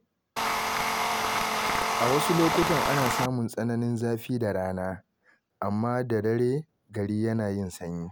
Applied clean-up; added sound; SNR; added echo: none; Tools; -2 dB; none.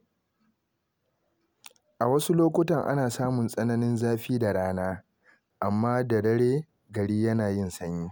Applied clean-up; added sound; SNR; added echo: none; none; none; none.